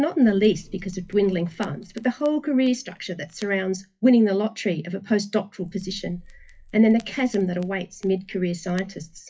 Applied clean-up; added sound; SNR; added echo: classical method WPE with log-MMSE.